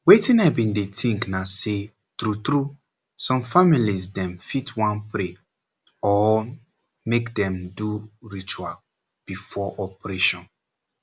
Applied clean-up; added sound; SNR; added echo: none; none; none; none.